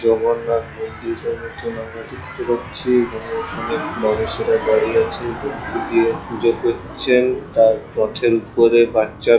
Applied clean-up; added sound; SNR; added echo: classical method log-MMSE.